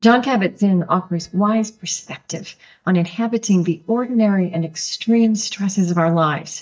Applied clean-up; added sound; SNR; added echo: neural mask model DeepFilterNet 3.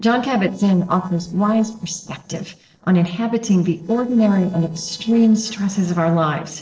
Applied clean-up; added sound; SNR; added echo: neural separator model SepFormer DNS4.